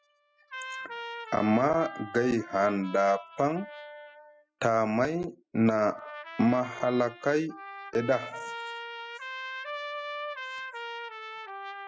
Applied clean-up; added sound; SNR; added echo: classical method spectral subtraction.